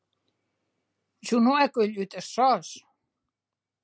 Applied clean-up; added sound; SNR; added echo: none; none; none; none.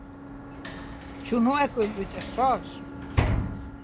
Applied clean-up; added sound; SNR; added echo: none; Sliding door / Slam; 3 dB; none.